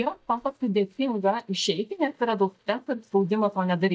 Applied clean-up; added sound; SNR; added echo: neural mask model DeepFilterNet 3.